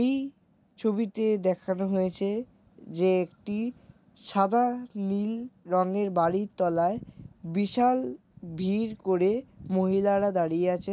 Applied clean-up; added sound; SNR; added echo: none; none; none; none.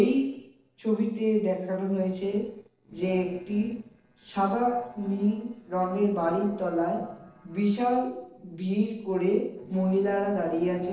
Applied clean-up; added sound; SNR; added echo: neural separator model SepFormer DNS4.